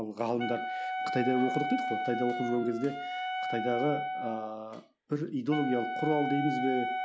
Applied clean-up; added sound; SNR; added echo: none; Wind instrument, woodwind instrument; 3 dB; none.